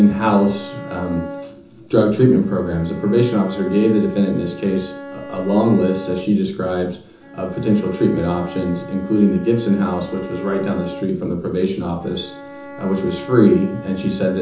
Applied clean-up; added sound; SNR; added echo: none; Bowed string instrument; 15 dB; reverberation time 0.6 s.